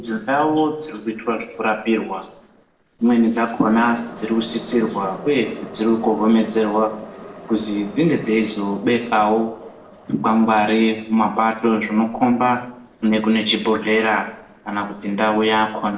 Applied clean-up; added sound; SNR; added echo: neural separator model SepFormer DNS4.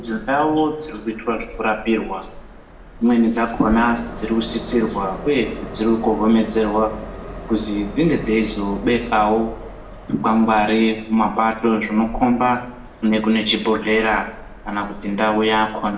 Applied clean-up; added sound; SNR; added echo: none; Train; 15 dB; reverberation time 0.7 s.